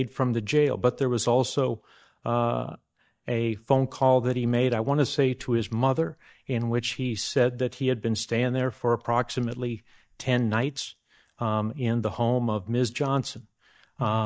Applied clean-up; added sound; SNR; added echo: neural mask model DeepFilterNet 3.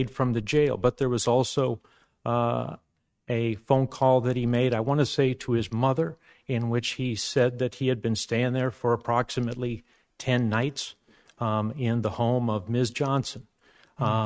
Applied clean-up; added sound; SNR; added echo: neural mask model RNNoise.